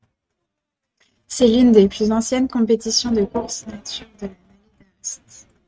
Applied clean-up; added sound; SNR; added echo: neural mask model RNNoise.